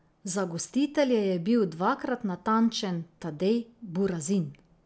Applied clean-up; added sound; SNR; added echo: none; none; none; none.